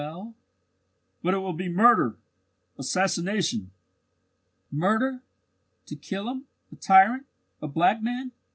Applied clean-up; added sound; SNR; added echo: none; none; none; none.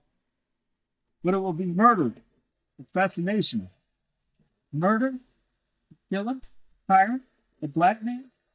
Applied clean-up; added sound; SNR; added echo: neural mask model DeepFilterNet 3.